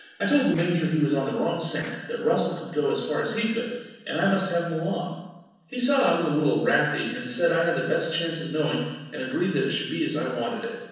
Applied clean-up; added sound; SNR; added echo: neural separator model SepFormer DNS4.